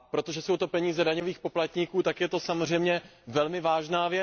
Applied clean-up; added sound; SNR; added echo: none; none; none; none.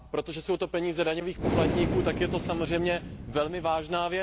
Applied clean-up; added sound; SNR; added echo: none; Breathing; 4 dB; none.